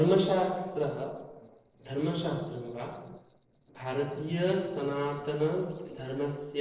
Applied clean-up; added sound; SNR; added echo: neural separator model SepFormer DNS4.